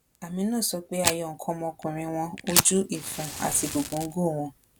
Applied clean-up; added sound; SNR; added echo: none; Fire; 4 dB; none.